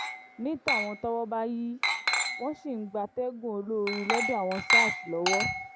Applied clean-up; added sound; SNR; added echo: none; Glass; -1 dB; none.